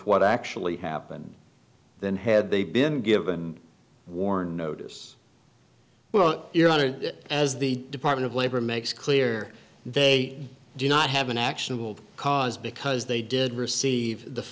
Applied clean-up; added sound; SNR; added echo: none; none; none; none.